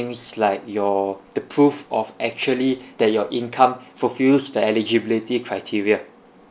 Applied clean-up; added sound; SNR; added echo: none; none; none; none.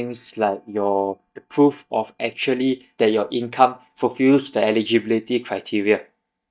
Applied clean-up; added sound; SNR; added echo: neural mask model DeepFilterNet 3.